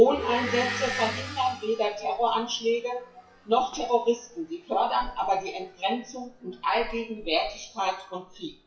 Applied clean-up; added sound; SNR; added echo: classical method WPE with log-MMSE.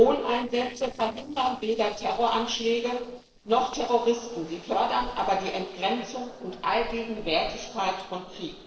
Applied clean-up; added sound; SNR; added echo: neural separator model SepFormer DNS4.